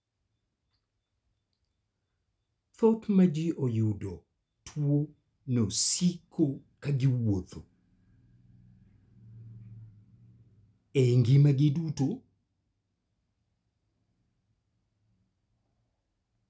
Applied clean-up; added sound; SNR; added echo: none; none; none; none.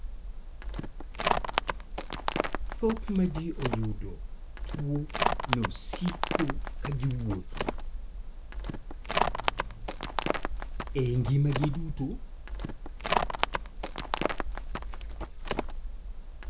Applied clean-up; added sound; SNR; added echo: none; Livestock, farm animals, working animals; -3 dB; none.